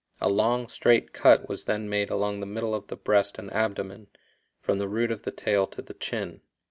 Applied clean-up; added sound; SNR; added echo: none; none; none; none.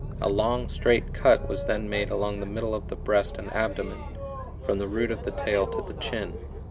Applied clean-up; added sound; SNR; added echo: none; Boat, Water vehicle; 6 dB; none.